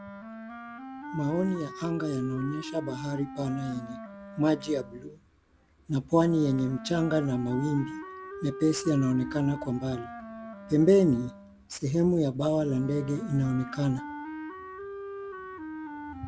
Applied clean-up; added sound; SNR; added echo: none; Wind instrument, woodwind instrument; 12 dB; none.